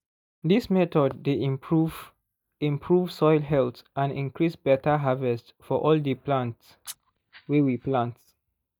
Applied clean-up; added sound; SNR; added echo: neural mask model DeepFilterNet 3.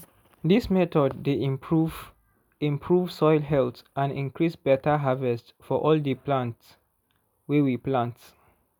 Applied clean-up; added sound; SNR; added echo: none; none; none; none.